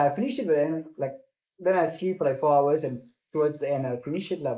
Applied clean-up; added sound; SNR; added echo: neural mask model Resemble Enhance denoiser.